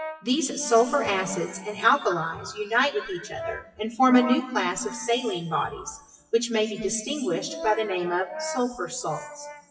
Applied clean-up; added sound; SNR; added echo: classical method WPE with log-MMSE.